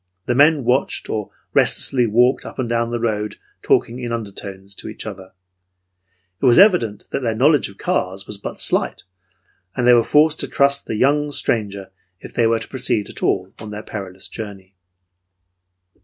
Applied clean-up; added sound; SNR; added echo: none; none; none; none.